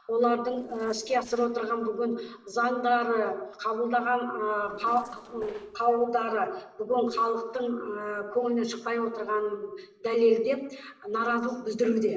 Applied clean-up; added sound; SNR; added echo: neural separator model SepFormer DNS4.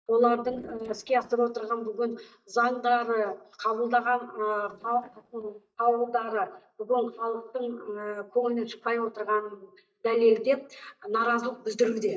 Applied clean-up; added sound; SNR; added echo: neural mask model DeepFilterNet 3.